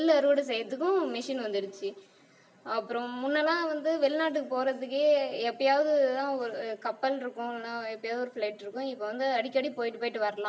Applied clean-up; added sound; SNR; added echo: none; none; none; none.